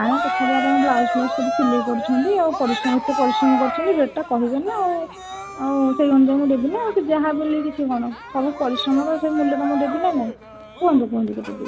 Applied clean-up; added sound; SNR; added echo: none; Cheering; 6 dB; none.